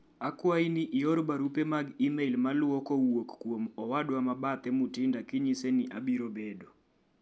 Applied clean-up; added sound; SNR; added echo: none; none; none; none.